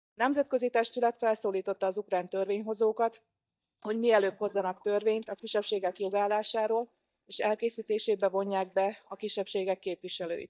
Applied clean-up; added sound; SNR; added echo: neural mask model DeepFilterNet 3.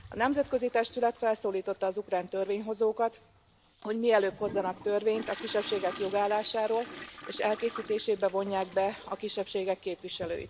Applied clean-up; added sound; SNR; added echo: none; Toilet flush; 17 dB; none.